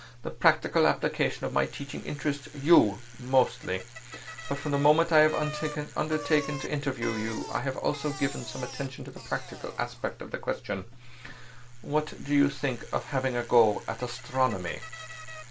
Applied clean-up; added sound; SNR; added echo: none; Bicycle; 16 dB; none.